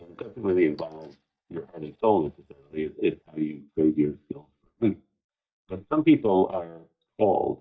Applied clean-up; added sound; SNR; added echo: neural mask model DeepFilterNet 3.